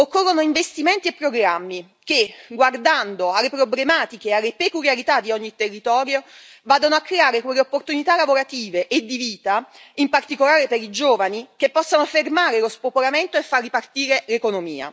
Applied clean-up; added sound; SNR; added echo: none; none; none; none.